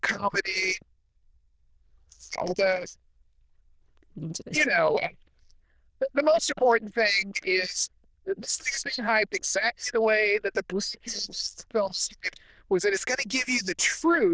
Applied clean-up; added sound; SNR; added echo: neural diffusion model UNIVERSE++.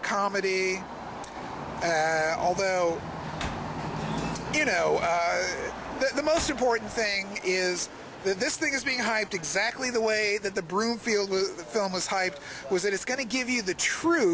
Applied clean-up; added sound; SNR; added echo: none; Slam; 18 dB; none.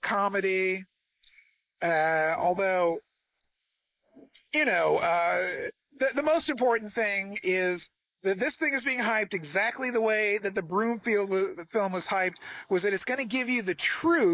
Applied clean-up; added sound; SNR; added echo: neural mask model Resemble Enhance denoiser.